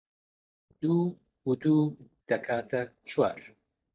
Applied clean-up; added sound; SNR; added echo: neural mask model DeepFilterNet 3.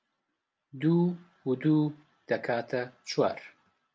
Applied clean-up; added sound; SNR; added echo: none; none; none; none.